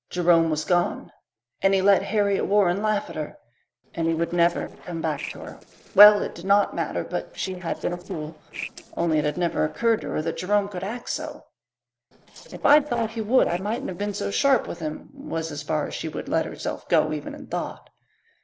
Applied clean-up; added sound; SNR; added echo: neural separator model SepFormer DNS4.